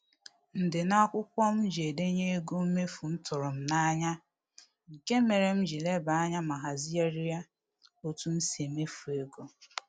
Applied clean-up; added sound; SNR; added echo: none; none; none; none.